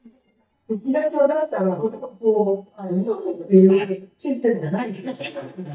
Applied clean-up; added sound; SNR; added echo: neural mask model DeepFilterNet 3.